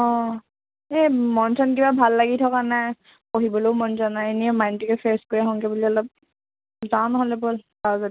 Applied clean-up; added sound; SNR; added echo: none; none; none; none.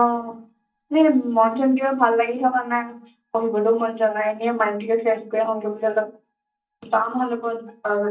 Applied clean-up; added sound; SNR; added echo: neural mask model DeepFilterNet 3.